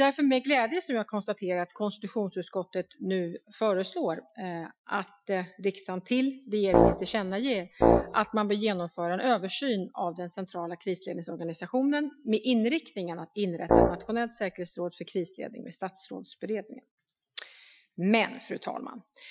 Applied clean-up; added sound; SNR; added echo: classical method Wiener filter.